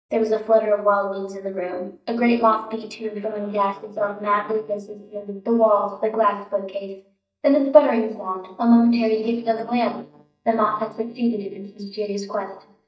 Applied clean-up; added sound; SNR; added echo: neural mask model DeepFilterNet 3.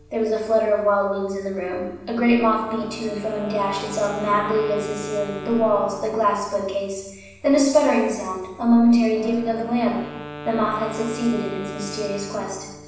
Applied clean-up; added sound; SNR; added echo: none; Wind instrument, woodwind instrument; 15 dB; reverberation time 1.0 s.